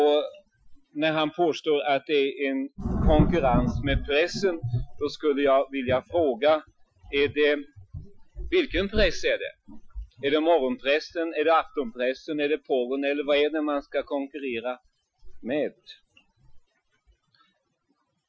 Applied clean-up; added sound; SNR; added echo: classical method Wiener filter.